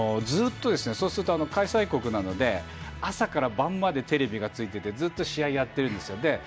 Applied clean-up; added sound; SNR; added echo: none; none; none; none.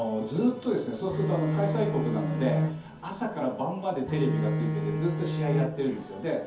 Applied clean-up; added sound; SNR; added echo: none; Bowed string instrument; 0 dB; reverberation time 0.5 s.